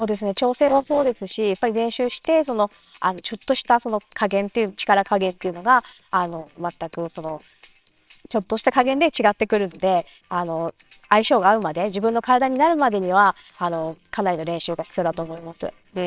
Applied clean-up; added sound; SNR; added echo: neural separator model SepFormer WHAMR!.